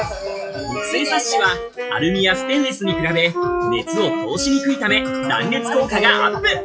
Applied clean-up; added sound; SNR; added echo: classical method WPE with log-MMSE.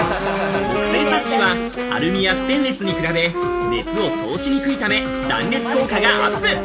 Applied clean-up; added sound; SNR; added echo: none; Wind instrument, woodwind instrument; 3 dB; reverberation time 1.6 s.